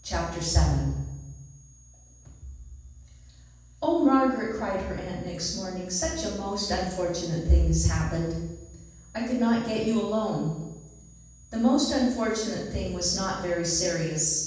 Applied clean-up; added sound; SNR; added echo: none; none; none; reverberation time 1.2 s.